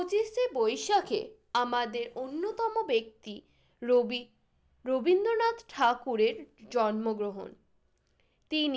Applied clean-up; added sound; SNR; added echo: none; none; none; none.